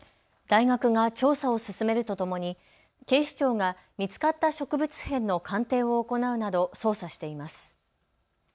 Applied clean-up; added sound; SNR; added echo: none; none; none; none.